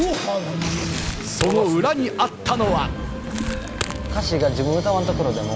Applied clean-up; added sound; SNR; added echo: none; Crackle; 13 dB; none.